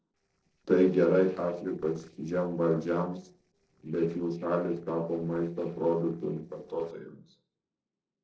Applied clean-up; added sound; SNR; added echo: neural separator model SepFormer DNS4.